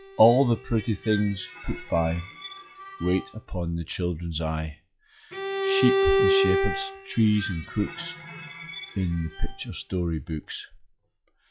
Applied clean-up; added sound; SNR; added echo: classical method log-MMSE.